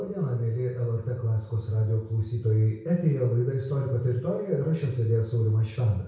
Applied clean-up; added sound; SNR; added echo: none; none; none; reverberation time 0.6 s.